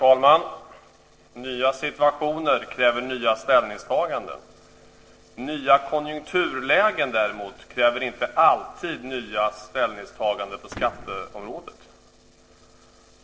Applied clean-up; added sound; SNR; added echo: neural separator model SepFormer DNS4.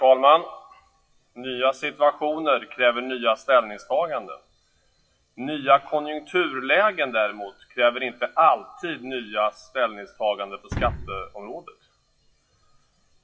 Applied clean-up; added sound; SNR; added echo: classical method WPE with log-MMSE.